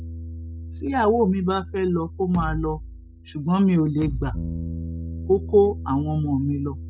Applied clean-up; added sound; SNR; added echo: none; Bass drum + Bass guitar; 9 dB; none.